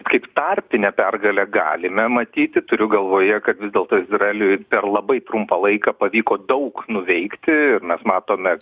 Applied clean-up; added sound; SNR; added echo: none; none; none; none.